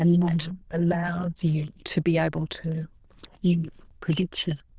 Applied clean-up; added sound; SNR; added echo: neural diffusion model UNIVERSE++.